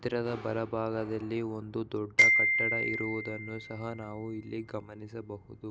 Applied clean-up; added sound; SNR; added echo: none; Glockenspiel; -5 dB; none.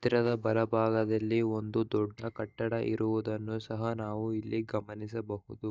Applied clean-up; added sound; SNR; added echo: neural mask model DeepFilterNet 3.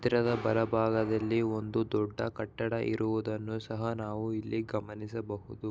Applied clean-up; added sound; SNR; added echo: none; none; none; none.